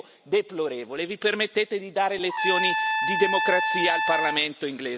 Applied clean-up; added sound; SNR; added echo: none; Trumpet; -1 dB; none.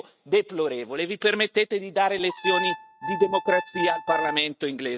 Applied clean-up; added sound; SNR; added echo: neural mask model RNNoise.